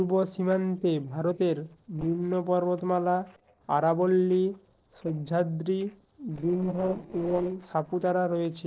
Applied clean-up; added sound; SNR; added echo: neural separator model SepFormer DNS4.